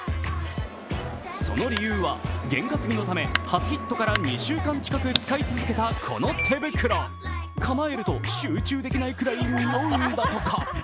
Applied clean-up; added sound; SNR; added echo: none; Wind instrument, woodwind instrument; 16 dB; none.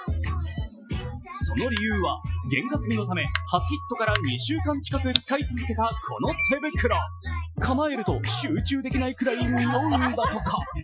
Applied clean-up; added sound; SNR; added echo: classical method Wiener filter.